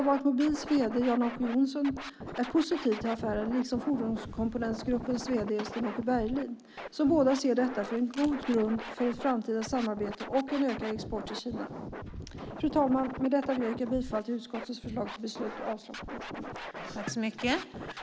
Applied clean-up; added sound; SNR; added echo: none; Scratching (performance technique); 11 dB; none.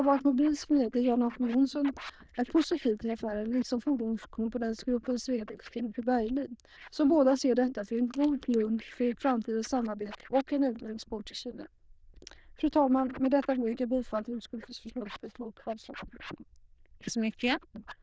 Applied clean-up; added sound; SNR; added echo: neural diffusion model UNIVERSE++.